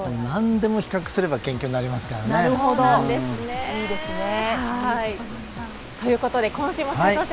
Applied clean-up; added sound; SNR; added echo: none; Rain / Thunderstorm; 14 dB; none.